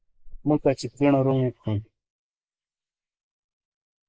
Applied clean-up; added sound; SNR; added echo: neural mask model Resemble Enhance denoiser.